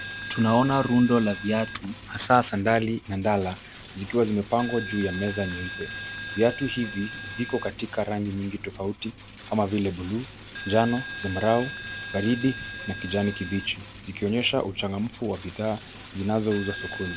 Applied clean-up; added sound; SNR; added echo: none; Coin (dropping); 11 dB; none.